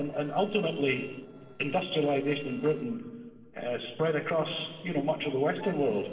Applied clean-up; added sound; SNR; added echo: neural separator model SepFormer DNS4.